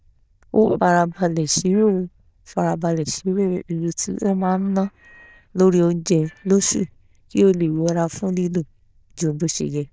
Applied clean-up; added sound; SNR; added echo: neural diffusion model UNIVERSE++.